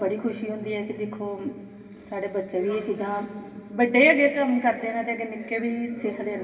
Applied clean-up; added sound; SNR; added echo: none; none; none; reverberation time 2.3 s.